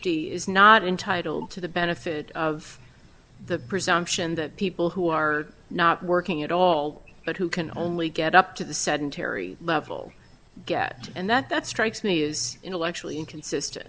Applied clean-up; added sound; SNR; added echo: none; none; none; none.